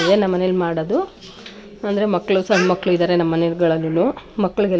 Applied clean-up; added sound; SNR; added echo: none; none; none; none.